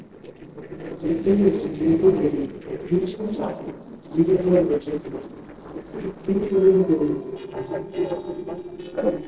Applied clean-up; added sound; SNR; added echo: neural separator model SepFormer DNS4.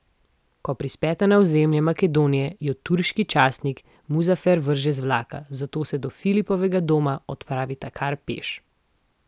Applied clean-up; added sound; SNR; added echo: none; none; none; none.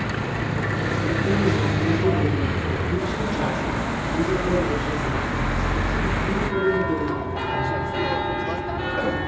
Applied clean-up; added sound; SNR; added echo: none; Church bell / Traffic noise, roadway noise; -5 dB; reverberation time 0.6 s.